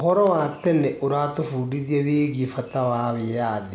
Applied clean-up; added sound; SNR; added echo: none; none; none; none.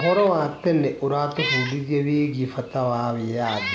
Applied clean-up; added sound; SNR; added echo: none; Meow; 10 dB; none.